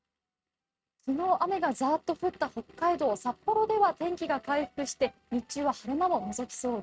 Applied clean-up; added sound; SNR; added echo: neural mask model RNNoise.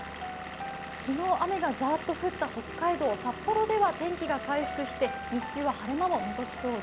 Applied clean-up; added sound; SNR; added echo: none; Engine / Vehicle; 11 dB; none.